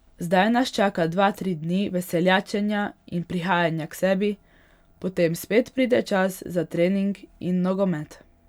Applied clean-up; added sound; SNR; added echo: none; none; none; none.